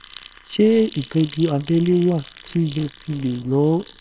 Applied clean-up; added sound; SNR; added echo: neural separator model SepFormer WHAMR!.